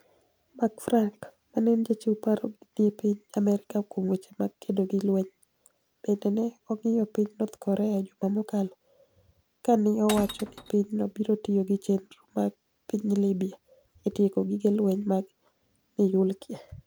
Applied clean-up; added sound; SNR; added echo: none; Glass; 11 dB; none.